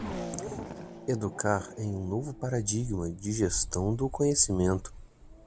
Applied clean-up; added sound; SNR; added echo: none; Race car, auto racing / Accelerating, revving, vroom; 11 dB; none.